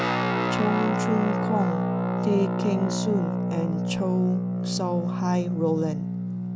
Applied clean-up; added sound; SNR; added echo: none; Guitar; -2 dB; none.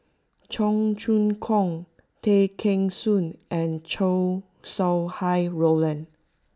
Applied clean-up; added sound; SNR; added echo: none; none; none; none.